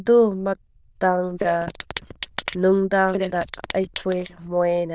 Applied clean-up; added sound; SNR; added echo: neural diffusion model UNIVERSE++.